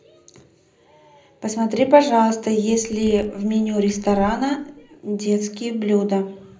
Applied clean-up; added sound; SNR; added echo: none; Zipper (clothing); 20 dB; reverberation time 0.4 s.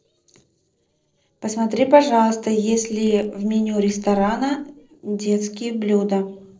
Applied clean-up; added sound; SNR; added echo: neural separator model SepFormer DNS4.